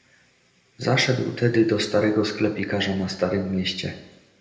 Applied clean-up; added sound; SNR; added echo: none; none; none; reverberation time 0.7 s.